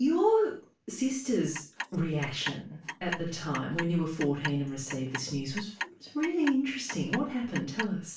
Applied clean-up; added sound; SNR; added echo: none; Clock; 10 dB; reverberation time 0.3 s.